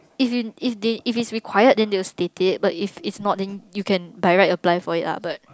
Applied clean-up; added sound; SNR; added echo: none; none; none; none.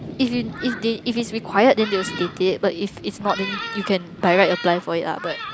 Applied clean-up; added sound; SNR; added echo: none; Thunderstorm; 11 dB; none.